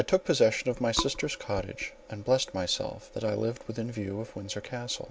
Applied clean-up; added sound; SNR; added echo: none; none; none; none.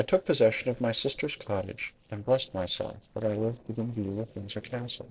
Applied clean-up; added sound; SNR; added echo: neural separator model SepFormer DNS4.